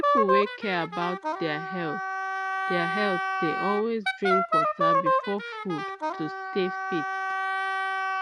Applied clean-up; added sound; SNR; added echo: none; Wind instrument, woodwind instrument; -3 dB; none.